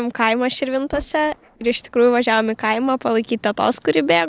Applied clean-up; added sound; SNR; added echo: neural separator model SepFormer DNS4.